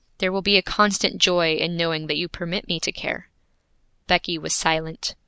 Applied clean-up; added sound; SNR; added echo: none; none; none; none.